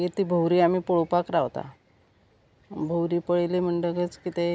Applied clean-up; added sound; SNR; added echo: none; none; none; none.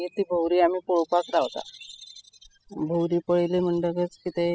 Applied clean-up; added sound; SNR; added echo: classical method spectral subtraction.